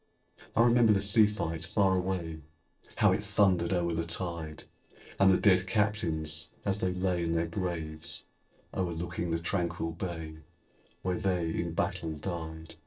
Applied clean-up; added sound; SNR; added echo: neural separator model SepFormer DNS4.